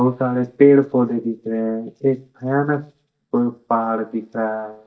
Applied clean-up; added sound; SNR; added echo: neural mask model DeepFilterNet 3.